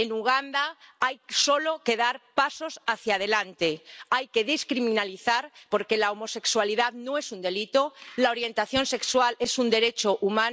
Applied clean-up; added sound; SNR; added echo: none; none; none; none.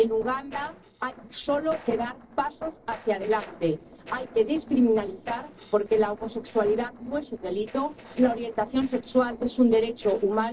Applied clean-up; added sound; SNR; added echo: neural separator model SepFormer DNS4.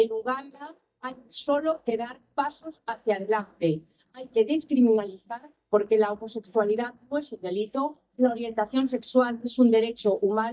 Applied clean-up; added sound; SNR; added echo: neural mask model DeepFilterNet 3.